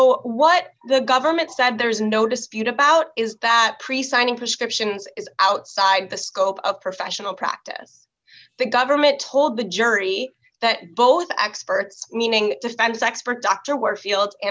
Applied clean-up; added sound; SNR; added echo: none; none; none; none.